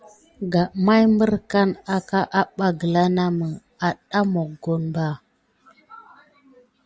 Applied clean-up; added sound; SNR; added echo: none; none; none; none.